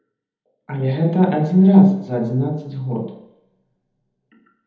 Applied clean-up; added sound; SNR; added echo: none; none; none; reverberation time 1.1 s.